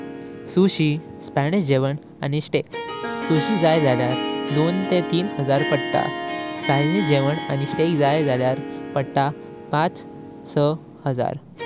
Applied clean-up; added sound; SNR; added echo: none; Harp; 7 dB; none.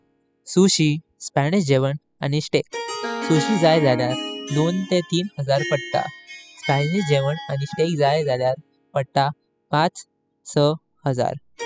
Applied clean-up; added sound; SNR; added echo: classical method spectral subtraction.